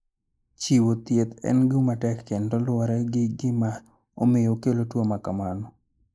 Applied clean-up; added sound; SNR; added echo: neural mask model Resemble Enhance denoiser.